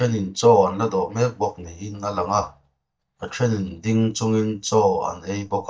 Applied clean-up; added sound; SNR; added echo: neural mask model DeepFilterNet 3.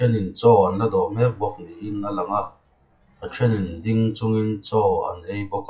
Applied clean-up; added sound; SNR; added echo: classical method WPE with log-MMSE.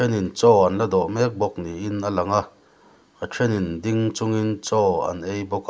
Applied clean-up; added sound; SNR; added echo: none; none; none; none.